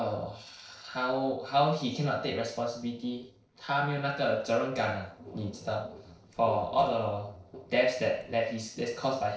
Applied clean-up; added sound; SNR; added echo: neural separator model SepFormer DNS4.